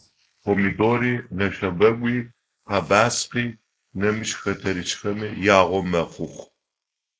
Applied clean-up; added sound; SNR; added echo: neural mask model Resemble Enhance denoiser.